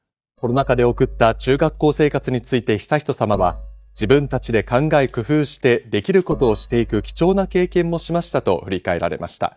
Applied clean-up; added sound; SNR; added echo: neural mask model DeepFilterNet 3.